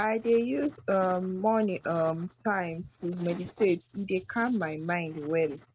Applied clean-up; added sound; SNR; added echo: neural mask model RNNoise.